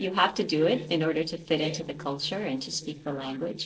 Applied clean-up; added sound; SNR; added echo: neural separator model SepFormer DNS4.